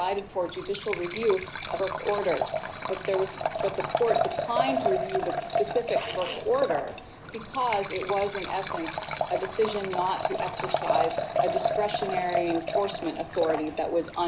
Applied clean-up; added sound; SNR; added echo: none; Liquid; 1 dB; none.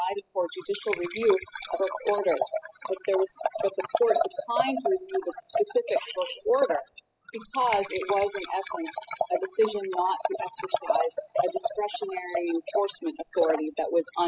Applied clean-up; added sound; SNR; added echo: classical method spectral subtraction.